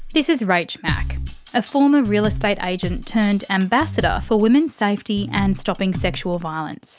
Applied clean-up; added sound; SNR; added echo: none; none; none; none.